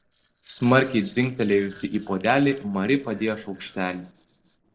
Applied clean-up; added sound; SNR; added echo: neural separator model SepFormer DNS4.